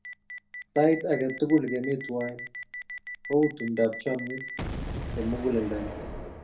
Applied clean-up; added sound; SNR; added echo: none; Boom; 9 dB; reverberation time 0.3 s.